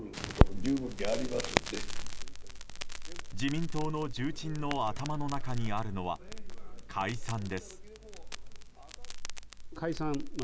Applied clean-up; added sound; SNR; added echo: none; Crackle; -4 dB; none.